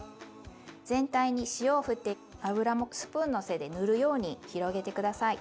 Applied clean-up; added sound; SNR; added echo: none; none; none; none.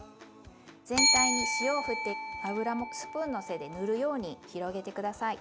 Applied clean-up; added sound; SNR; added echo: none; Bell; -2 dB; none.